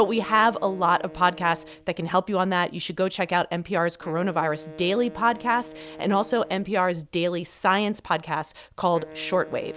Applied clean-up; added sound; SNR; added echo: none; Wind instrument, woodwind instrument; 20 dB; none.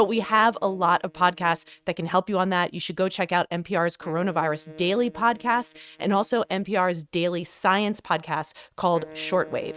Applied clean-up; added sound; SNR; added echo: neural mask model RNNoise.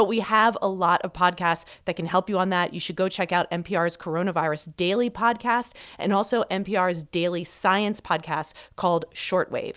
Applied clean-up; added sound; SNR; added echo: none; none; none; none.